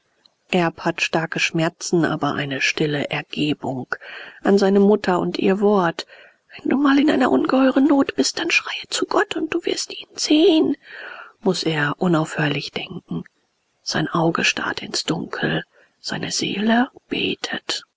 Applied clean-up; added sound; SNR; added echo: none; none; none; none.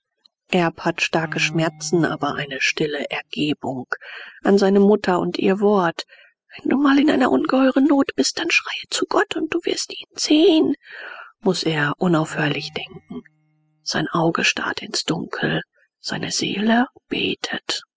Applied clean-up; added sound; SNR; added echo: classical method spectral subtraction.